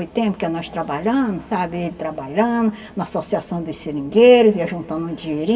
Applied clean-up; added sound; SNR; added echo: none; none; none; reverberation time 1.3 s.